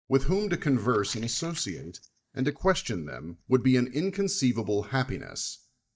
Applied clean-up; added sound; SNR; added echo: neural mask model DeepFilterNet 3.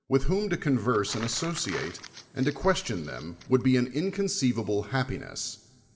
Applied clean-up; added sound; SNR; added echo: none; Crumpling, crinkling; 17 dB; reverberation time 1.2 s.